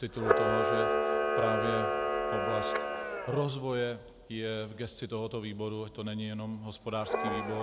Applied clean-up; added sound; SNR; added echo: none; Camera; -3 dB; none.